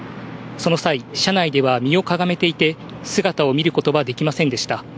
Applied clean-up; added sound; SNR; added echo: none; none; none; none.